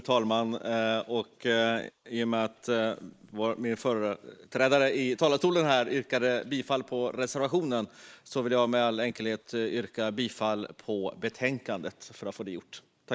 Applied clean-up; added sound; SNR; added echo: neural mask model Resemble Enhance denoiser.